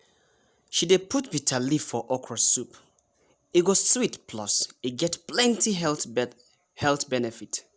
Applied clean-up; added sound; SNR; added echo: none; none; none; none.